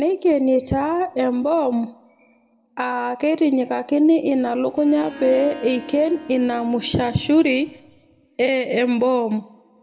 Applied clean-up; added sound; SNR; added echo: none; Harp; 16 dB; reverberation time 0.7 s.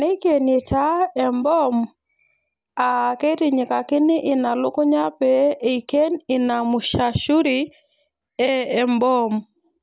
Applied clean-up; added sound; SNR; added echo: none; none; none; none.